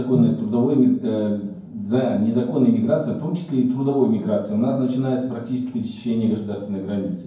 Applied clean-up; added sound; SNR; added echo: none; none; none; reverberation time 0.9 s.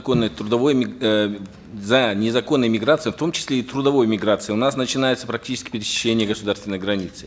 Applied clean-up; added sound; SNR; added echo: none; none; none; none.